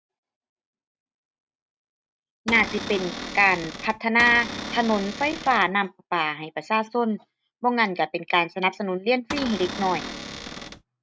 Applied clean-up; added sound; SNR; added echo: none; Cupboard open or close / Door; 8 dB; none.